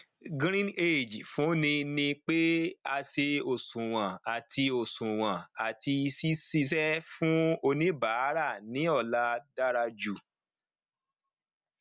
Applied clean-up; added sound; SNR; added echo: none; none; none; none.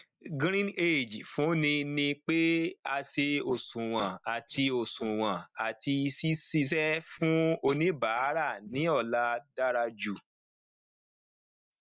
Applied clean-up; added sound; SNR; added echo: neural mask model Resemble Enhance denoiser.